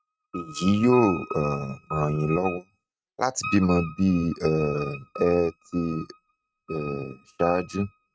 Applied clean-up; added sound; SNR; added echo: neural mask model RNNoise.